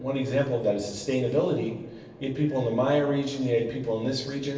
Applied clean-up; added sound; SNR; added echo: none; none; none; reverberation time 1.0 s.